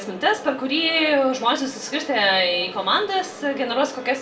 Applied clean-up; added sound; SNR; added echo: none; none; none; reverberation time 0.3 s.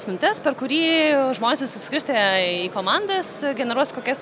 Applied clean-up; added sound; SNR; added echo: none; none; none; none.